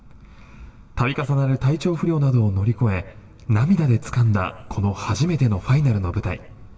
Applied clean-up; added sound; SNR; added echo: none; none; none; reverberation time 1.4 s.